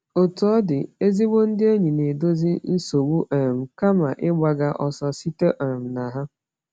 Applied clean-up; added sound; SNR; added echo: none; none; none; none.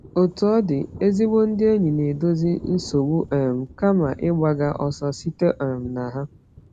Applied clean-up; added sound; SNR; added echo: none; Thunder; 20 dB; none.